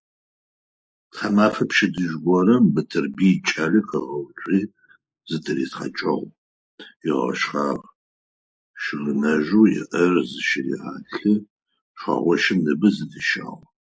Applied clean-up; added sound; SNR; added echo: neural mask model Resemble Enhance denoiser.